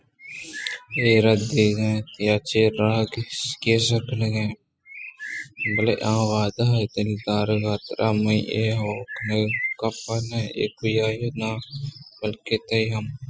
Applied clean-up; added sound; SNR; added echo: classical method spectral subtraction.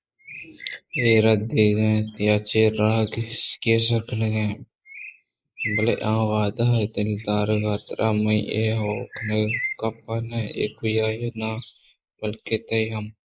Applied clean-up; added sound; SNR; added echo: neural mask model Resemble Enhance denoiser.